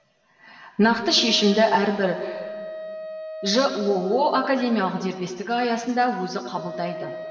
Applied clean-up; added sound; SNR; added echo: none; Wind instrument, woodwind instrument; 13 dB; reverberation time 2.1 s.